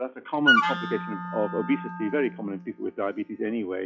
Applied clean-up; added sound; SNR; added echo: classical method log-MMSE.